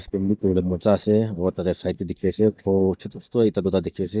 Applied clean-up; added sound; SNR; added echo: neural mask model DeepFilterNet 3.